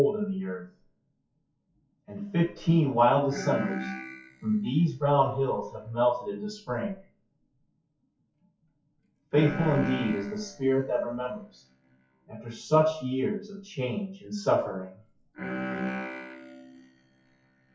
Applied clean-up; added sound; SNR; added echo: classical method WPE with log-MMSE.